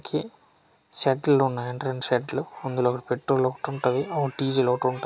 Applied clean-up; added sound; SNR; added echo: none; none; none; none.